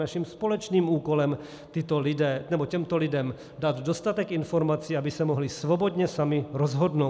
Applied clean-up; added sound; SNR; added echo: none; none; none; none.